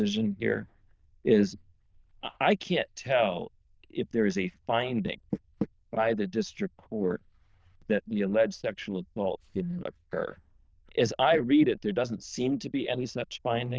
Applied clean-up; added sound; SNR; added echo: neural diffusion model UNIVERSE++.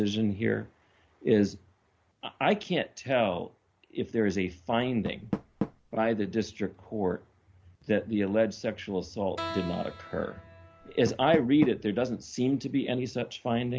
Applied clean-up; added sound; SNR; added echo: none; Door + Keyboard (musical); 14 dB; none.